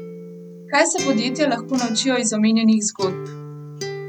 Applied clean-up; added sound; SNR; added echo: none; Acoustic guitar; 11 dB; none.